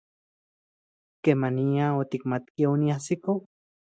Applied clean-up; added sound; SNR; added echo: none; none; none; none.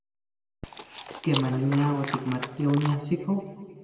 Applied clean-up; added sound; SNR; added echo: none; Chewing, mastication; 6 dB; reverberation time 2.0 s.